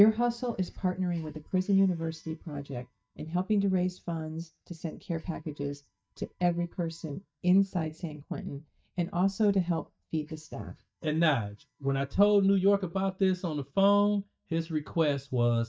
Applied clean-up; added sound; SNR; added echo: neural mask model DeepFilterNet 3.